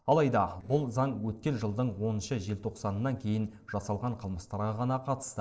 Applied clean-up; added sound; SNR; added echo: neural separator model SepFormer DNS4.